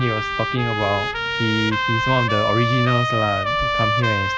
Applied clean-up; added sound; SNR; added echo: none; Trumpet; 0 dB; none.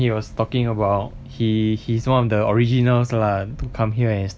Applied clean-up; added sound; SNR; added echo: none; none; none; none.